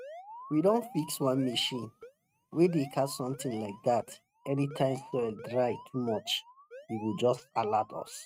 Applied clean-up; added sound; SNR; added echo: neural mask model RNNoise.